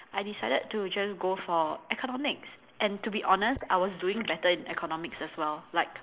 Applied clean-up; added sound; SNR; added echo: neural mask model Resemble Enhance denoiser.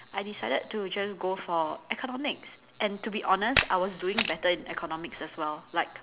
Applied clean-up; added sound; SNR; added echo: none; Camera; 2 dB; none.